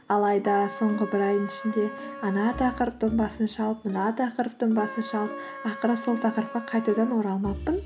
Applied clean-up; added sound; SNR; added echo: none; Trumpet; 14 dB; none.